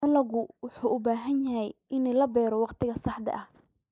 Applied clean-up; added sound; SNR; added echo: neural mask model Resemble Enhance denoiser.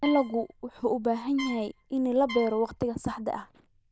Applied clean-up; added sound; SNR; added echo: neural diffusion model UNIVERSE++.